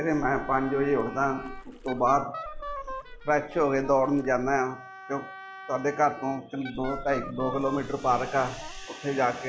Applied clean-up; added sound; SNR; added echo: none; Wind instrument, woodwind instrument + Splash, splatter; 12 dB; none.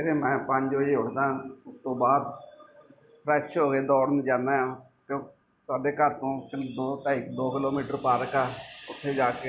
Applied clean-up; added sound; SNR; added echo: none; none; none; none.